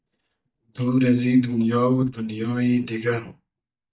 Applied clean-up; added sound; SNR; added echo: neural mask model DeepFilterNet 3.